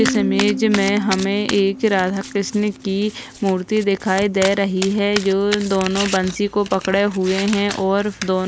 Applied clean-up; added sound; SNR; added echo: none; Piano + Domestic sounds, home sounds; 10 dB; none.